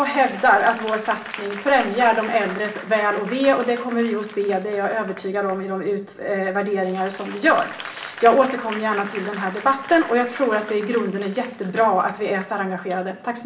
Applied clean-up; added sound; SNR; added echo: none; Applause / Crowd; 16 dB; reverberation time 0.6 s.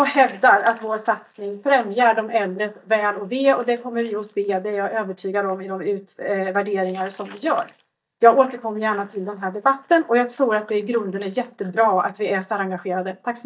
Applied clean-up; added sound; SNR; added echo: neural mask model DeepFilterNet 3.